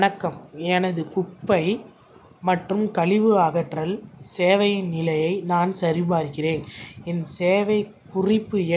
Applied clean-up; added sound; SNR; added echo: none; none; none; none.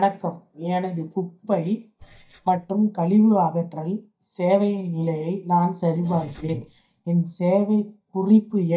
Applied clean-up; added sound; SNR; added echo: neural mask model DeepFilterNet 3.